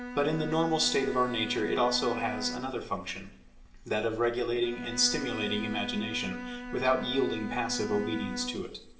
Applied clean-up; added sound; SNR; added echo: none; Bowed string instrument; 8 dB; reverberation time 0.8 s.